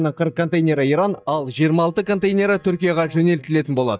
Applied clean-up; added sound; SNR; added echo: neural mask model DeepFilterNet 3.